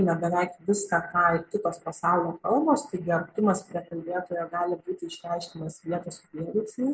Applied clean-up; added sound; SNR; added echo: none; none; none; none.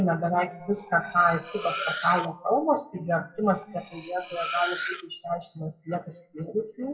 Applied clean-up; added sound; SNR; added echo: classical method WPE with log-MMSE.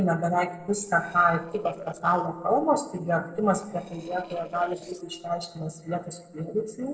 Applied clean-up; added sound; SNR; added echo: neural separator model SepFormer DNS4.